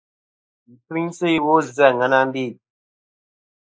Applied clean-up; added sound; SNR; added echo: neural mask model Resemble Enhance denoiser.